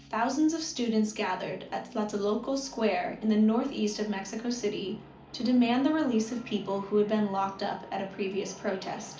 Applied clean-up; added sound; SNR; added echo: none; none; none; reverberation time 0.4 s.